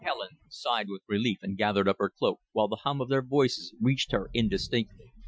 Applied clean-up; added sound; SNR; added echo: classical method Wiener filter.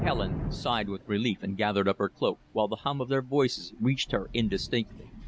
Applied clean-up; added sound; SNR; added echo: none; Thunder / Rain; 10 dB; none.